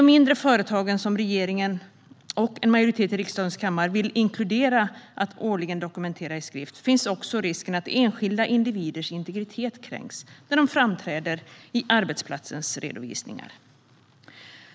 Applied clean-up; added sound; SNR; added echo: none; none; none; none.